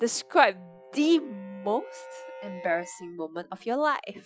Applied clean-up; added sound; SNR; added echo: classical method Wiener filter.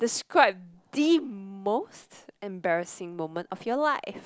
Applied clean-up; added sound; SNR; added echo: none; none; none; none.